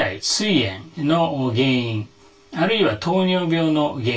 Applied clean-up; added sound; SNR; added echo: none; none; none; reverberation time 0.2 s.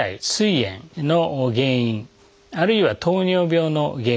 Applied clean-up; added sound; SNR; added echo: none; none; none; none.